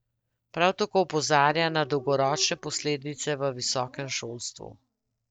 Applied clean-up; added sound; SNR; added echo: neural mask model DeepFilterNet 3.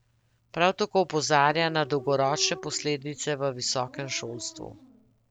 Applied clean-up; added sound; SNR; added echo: none; Dog; 19 dB; none.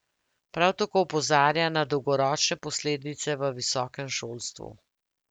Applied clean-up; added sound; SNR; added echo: none; none; none; none.